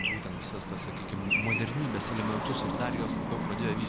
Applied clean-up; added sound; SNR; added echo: none; Traffic noise, roadway noise / Bird; -2 dB; none.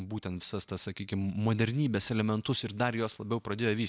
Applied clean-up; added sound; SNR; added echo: none; none; none; none.